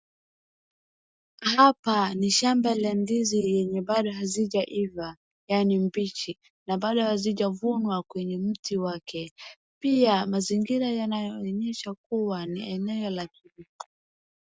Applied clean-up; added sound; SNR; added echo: none; none; none; none.